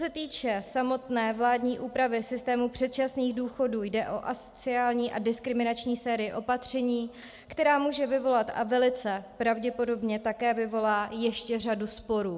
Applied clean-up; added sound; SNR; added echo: none; none; none; none.